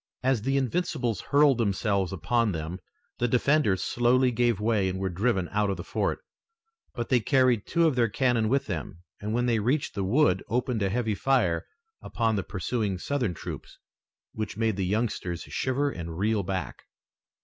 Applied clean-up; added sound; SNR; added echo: none; none; none; none.